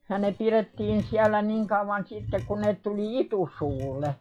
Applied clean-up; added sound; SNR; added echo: classical method log-MMSE.